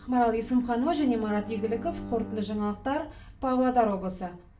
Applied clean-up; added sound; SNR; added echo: none; Bowed string instrument; 15 dB; reverberation time 0.3 s.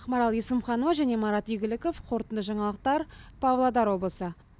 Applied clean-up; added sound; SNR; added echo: none; none; none; none.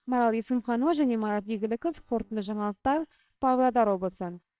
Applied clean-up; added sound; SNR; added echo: neural separator model SepFormer WHAMR!.